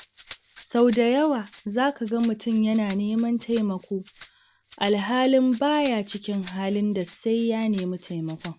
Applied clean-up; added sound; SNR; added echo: none; Rattle (instrument); 18 dB; none.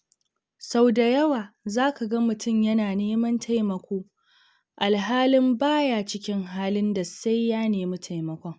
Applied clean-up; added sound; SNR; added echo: none; none; none; none.